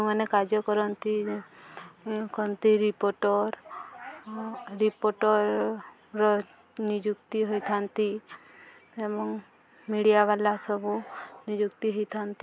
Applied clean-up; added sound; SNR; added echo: none; none; none; none.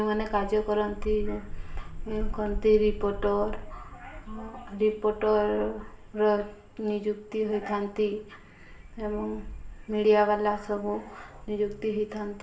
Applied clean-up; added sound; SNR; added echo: none; Wind; 9 dB; reverberation time 0.5 s.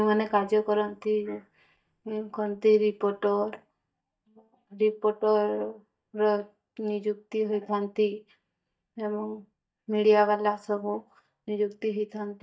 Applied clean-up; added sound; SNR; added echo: neural mask model DeepFilterNet 3.